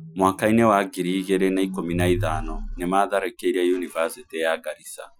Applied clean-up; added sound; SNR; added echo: classical method Wiener filter.